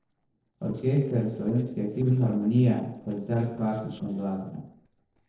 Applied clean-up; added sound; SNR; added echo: neural separator model SepFormer DNS4.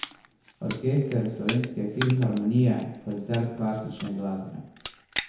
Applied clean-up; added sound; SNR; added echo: none; Crushing; 13 dB; reverberation time 1.0 s.